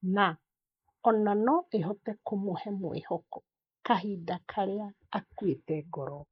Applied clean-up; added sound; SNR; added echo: neural mask model Resemble Enhance denoiser.